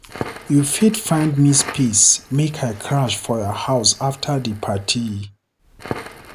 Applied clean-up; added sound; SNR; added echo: none; Crackle; 16 dB; none.